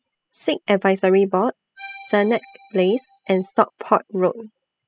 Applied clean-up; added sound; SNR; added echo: classical method spectral subtraction.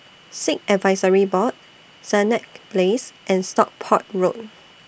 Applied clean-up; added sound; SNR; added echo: none; none; none; none.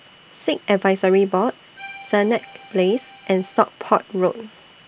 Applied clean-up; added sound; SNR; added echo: none; Accordion; 18 dB; none.